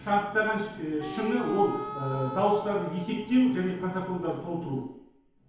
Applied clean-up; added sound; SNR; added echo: none; Wind instrument, woodwind instrument; 11 dB; reverberation time 2.2 s.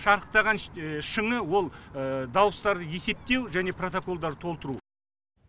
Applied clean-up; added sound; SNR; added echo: none; none; none; none.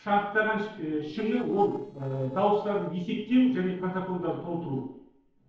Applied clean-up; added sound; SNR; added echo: neural separator model SepFormer DNS4.